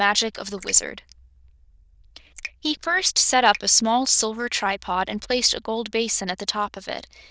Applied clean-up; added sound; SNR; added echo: neural diffusion model UNIVERSE++.